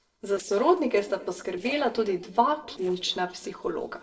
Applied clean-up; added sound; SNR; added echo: neural separator model SepFormer DNS4.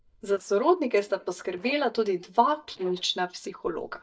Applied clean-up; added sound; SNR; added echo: neural mask model DeepFilterNet 3.